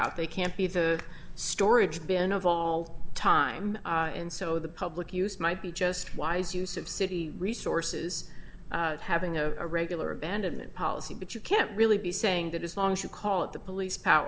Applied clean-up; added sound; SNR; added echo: none; none; none; none.